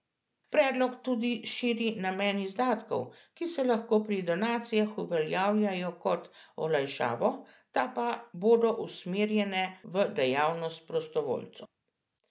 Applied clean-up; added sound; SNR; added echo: none; none; none; none.